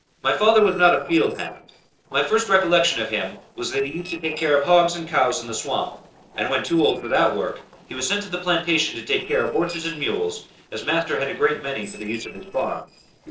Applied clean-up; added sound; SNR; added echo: neural separator model SepFormer DNS4.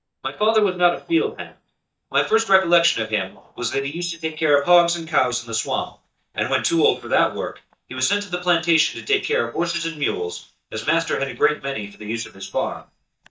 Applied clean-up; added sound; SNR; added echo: neural mask model DeepFilterNet 3.